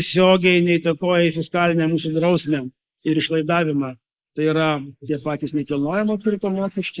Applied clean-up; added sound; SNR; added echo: neural mask model Resemble Enhance denoiser.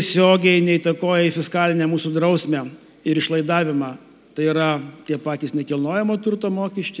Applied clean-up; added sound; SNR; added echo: none; none; none; none.